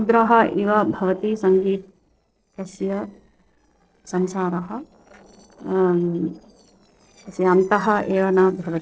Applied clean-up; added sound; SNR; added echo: neural separator model SepFormer DNS4.